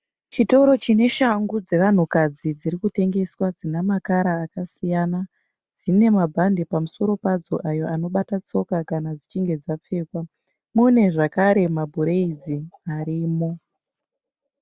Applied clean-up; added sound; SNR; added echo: none; none; none; none.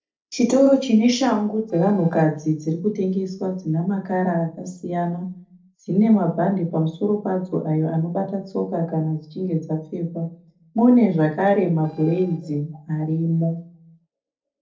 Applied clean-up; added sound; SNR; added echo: neural separator model SepFormer DNS4.